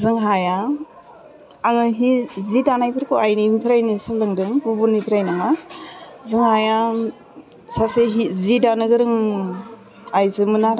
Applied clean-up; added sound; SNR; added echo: none; none; none; none.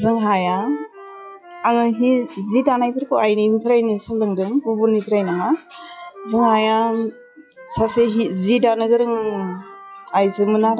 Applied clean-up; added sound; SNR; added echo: classical method log-MMSE.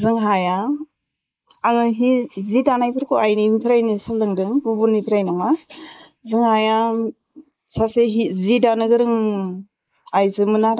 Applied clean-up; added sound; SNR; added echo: neural mask model Resemble Enhance denoiser.